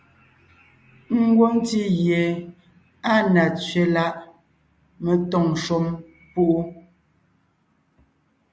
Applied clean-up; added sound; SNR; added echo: none; none; none; none.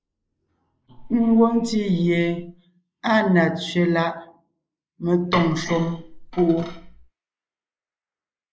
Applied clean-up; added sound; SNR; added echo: neural mask model Resemble Enhance denoiser.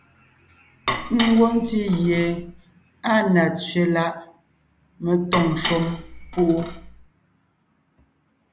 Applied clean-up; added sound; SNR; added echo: none; Dishes, pots, and pans; 7 dB; none.